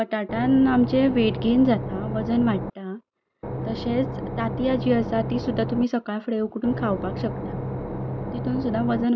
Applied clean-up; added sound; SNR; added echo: none; Engine / Boat, Water vehicle; 6 dB; none.